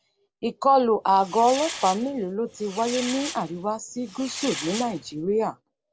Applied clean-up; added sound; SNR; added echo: none; Fireworks; 12 dB; none.